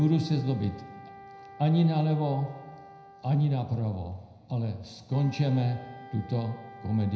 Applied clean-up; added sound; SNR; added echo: none; Wind instrument, woodwind instrument; 20 dB; reverberation time 0.7 s.